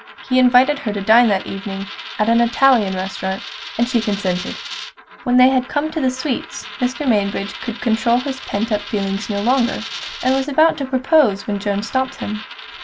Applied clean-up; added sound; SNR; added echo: none; Coin (dropping); 14 dB; none.